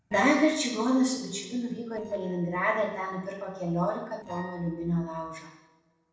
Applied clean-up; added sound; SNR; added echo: neural separator model SepFormer DNS4.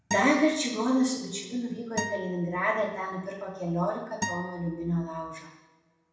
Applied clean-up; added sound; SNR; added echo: none; Acoustic guitar; 10 dB; reverberation time 0.8 s.